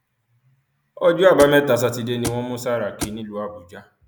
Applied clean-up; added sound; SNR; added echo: none; Thump, thud; 12 dB; none.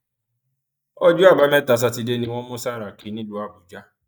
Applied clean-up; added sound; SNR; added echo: neural mask model DeepFilterNet 3.